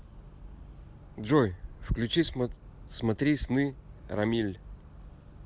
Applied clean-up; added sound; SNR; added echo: none; none; none; none.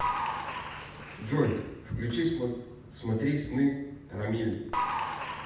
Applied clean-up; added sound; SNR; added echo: none; Applause / Crowd; 5 dB; reverberation time 0.8 s.